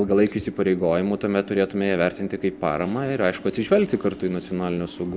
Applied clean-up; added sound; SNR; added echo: none; Subway, metro, underground / Train; 19 dB; none.